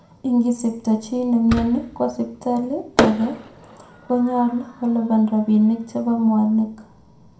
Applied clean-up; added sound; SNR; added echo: none; Fireworks; 10 dB; reverberation time 0.5 s.